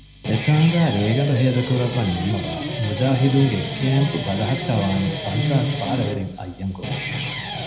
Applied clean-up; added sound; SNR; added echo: none; Guitar; 6 dB; reverberation time 0.7 s.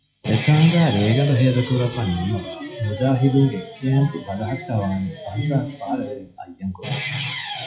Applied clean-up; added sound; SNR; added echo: classical method WPE with log-MMSE.